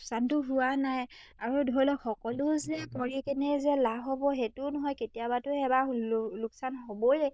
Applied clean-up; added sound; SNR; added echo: neural diffusion model UNIVERSE++.